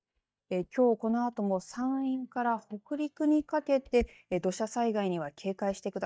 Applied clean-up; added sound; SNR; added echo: neural mask model DeepFilterNet 3.